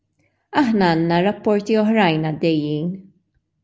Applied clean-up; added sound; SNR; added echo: none; none; none; none.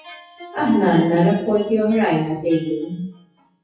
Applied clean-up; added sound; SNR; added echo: classical method WPE with log-MMSE.